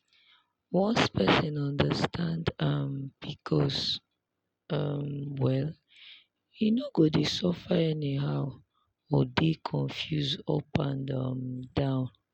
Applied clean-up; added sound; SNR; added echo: none; none; none; none.